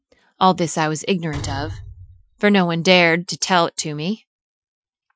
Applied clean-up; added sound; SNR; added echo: classical method Wiener filter.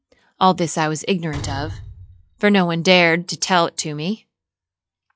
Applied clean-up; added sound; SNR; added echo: classical method log-MMSE.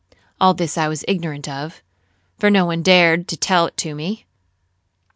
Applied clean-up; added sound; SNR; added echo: none; none; none; none.